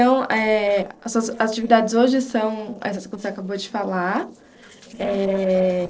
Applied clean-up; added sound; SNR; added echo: neural separator model SepFormer DNS4.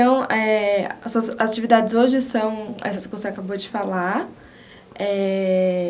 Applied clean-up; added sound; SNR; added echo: none; none; none; none.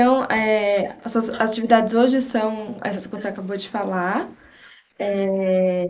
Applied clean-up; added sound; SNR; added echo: neural mask model Resemble Enhance denoiser.